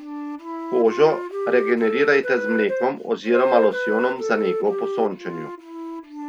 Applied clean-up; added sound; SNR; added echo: none; Wind instrument, woodwind instrument; 4 dB; none.